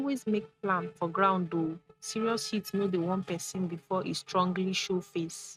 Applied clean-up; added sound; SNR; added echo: neural mask model RNNoise.